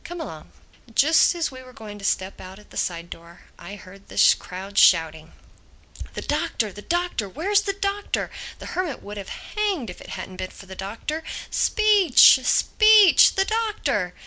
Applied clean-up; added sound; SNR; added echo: none; none; none; none.